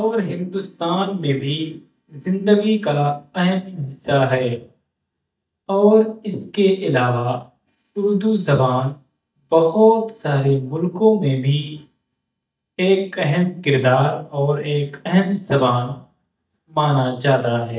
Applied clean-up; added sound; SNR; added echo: neural mask model DeepFilterNet 3.